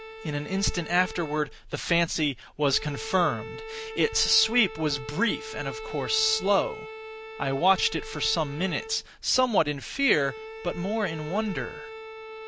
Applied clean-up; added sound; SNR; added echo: none; Bowed string instrument; 12 dB; none.